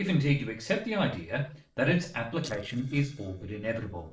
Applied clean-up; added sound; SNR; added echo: neural separator model SepFormer DNS4.